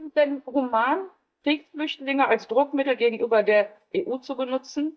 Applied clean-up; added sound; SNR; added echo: neural mask model DeepFilterNet 3.